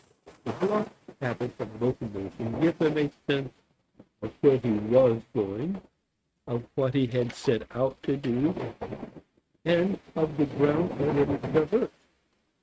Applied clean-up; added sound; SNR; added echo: neural mask model RNNoise.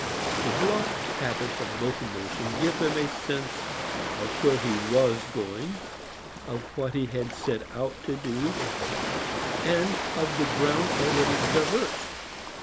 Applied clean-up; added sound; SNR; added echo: none; Ocean; 1 dB; none.